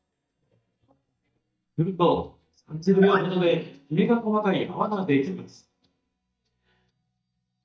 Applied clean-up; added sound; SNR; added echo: neural mask model DeepFilterNet 3.